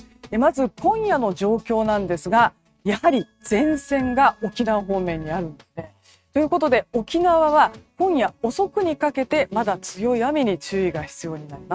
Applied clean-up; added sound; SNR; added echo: neural mask model RNNoise.